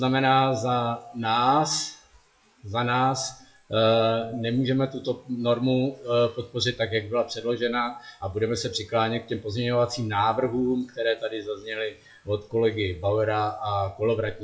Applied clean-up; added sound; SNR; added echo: classical method WPE with log-MMSE.